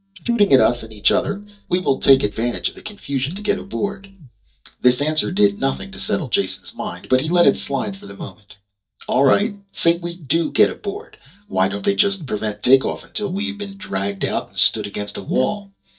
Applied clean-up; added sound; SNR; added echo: neural mask model DeepFilterNet 3.